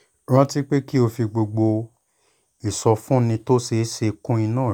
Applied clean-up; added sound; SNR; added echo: none; none; none; none.